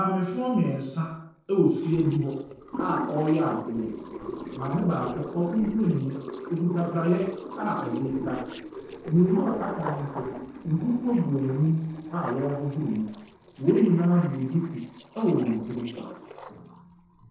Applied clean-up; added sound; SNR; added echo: neural separator model SepFormer DNS4.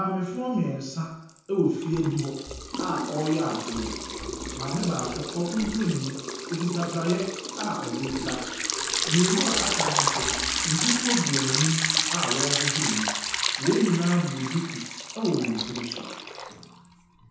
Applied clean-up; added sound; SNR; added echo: none; Liquid; 1 dB; reverberation time 0.9 s.